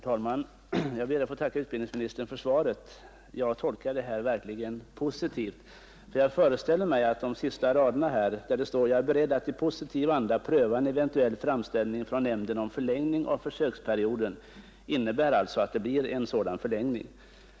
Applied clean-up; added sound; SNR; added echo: none; none; none; none.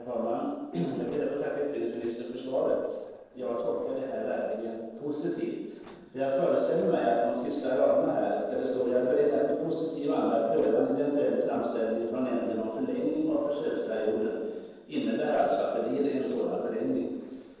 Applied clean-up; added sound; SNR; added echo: neural separator model SepFormer DNS4.